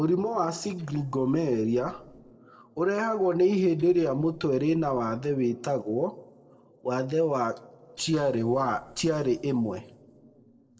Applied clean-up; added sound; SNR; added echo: neural separator model SepFormer DNS4.